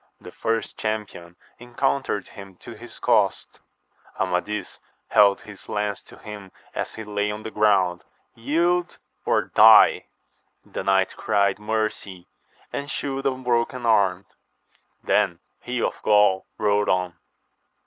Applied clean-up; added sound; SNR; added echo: none; none; none; none.